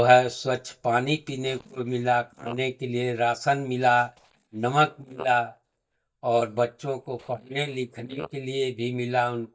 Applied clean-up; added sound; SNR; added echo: neural mask model DeepFilterNet 3.